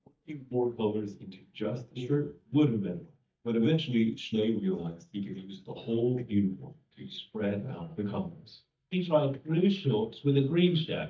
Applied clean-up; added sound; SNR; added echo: neural mask model DeepFilterNet 3.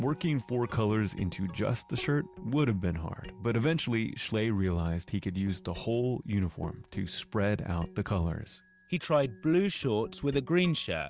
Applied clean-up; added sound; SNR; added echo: none; none; none; none.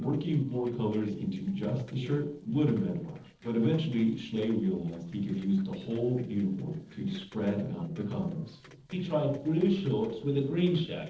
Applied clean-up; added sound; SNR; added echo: neural separator model SepFormer DNS4.